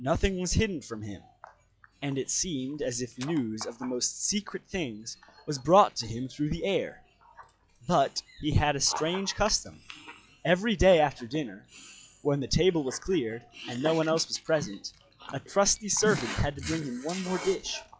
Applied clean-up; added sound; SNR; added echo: classical method log-MMSE.